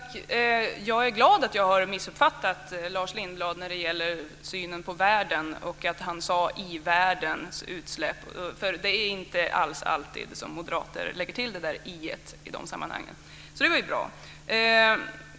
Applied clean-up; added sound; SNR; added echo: none; none; none; none.